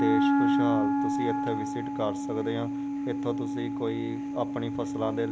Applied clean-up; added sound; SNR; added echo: none; Wind instrument, woodwind instrument; -5 dB; none.